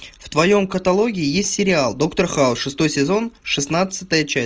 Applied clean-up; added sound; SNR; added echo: none; none; none; none.